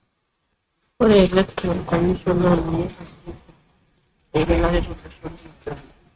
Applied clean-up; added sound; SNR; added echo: neural mask model RNNoise.